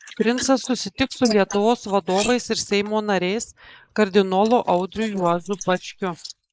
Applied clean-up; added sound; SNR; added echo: neural mask model Resemble Enhance denoiser.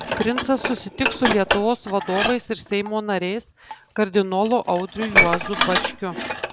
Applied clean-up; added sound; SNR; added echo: none; Dishes, pots, and pans; 2 dB; none.